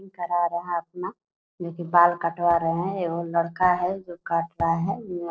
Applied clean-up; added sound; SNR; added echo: neural separator model SepFormer DNS4.